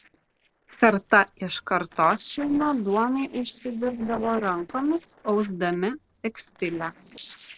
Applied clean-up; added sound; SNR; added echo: neural separator model SepFormer DNS4.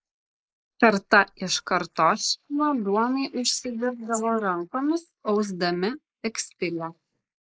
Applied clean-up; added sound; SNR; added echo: neural mask model Resemble Enhance denoiser.